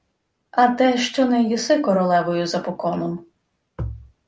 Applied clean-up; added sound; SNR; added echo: none; none; none; none.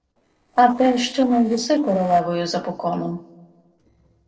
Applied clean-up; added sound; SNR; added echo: neural separator model SepFormer DNS4.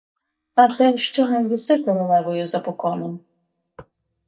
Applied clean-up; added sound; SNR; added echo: neural mask model DeepFilterNet 3.